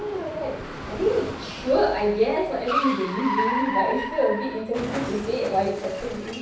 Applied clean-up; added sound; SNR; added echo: none; Car; 5 dB; reverberation time 0.7 s.